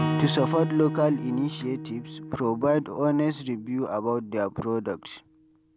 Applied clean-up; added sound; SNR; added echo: none; Acoustic guitar / Strum; 7 dB; none.